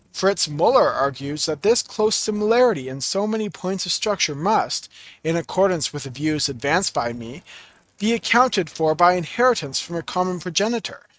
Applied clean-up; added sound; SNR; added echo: neural mask model RNNoise.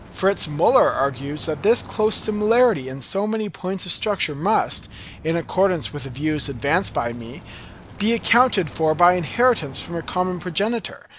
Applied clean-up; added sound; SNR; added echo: none; Bicycle; 18 dB; none.